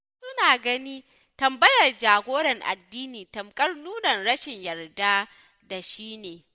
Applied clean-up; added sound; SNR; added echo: none; none; none; none.